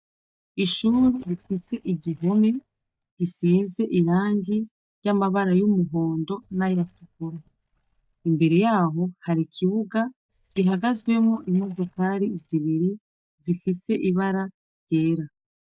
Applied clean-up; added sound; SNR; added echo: neural mask model DeepFilterNet 3.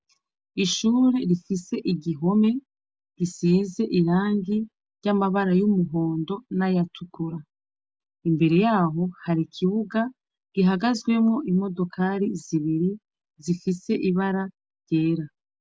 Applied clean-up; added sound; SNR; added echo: none; none; none; none.